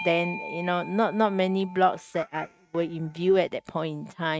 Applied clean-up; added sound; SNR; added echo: neural mask model RNNoise.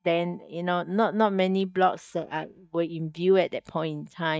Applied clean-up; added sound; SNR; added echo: neural mask model DeepFilterNet 3.